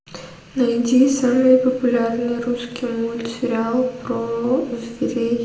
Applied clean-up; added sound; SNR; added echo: none; none; none; reverberation time 0.7 s.